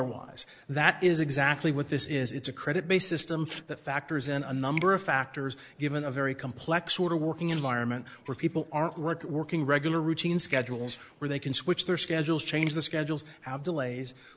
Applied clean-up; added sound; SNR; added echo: neural mask model Resemble Enhance denoiser.